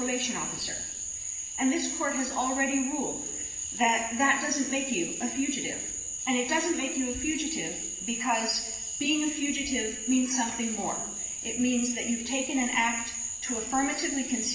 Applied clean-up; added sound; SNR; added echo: none; Cricket / Frog; 4 dB; reverberation time 1.0 s.